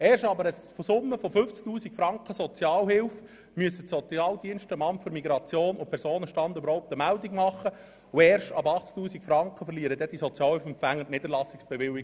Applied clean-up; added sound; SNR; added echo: none; none; none; none.